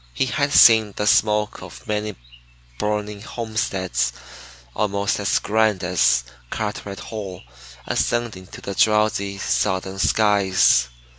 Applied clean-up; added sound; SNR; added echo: none; none; none; none.